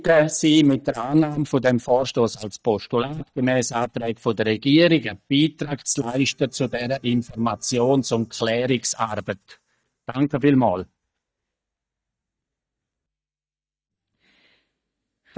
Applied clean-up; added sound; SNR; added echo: neural mask model DeepFilterNet 3.